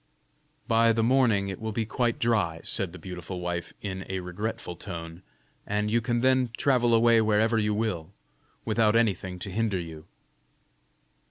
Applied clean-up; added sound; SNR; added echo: none; none; none; none.